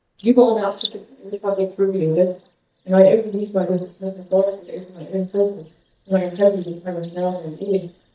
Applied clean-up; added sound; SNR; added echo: neural mask model DeepFilterNet 3.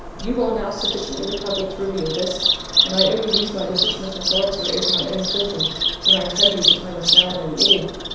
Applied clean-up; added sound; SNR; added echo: none; Bird vocalization, bird call, bird song; -3 dB; reverberation time 1.0 s.